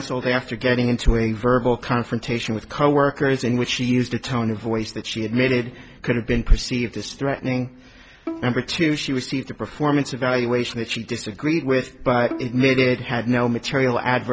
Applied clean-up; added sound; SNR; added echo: none; Bowed string instrument; 17 dB; none.